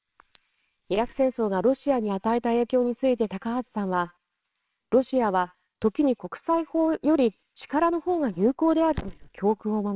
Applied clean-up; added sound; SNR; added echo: neural separator model SepFormer WHAMR!.